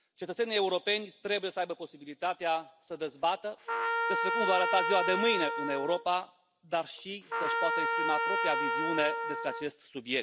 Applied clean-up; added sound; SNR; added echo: none; Trumpet; -1 dB; none.